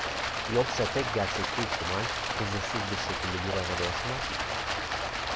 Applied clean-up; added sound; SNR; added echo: none; Stream; -2 dB; none.